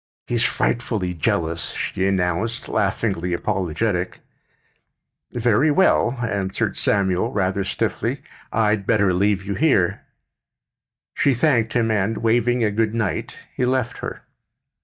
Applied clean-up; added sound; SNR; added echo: neural mask model DeepFilterNet 3.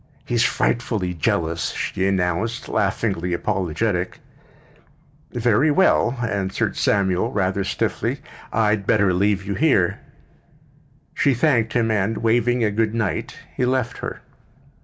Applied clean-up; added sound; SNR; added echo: none; none; none; none.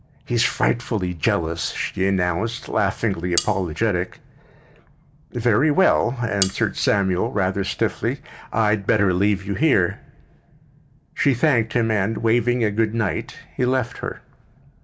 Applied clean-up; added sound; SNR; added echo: none; Cutlery, silverware; 7 dB; none.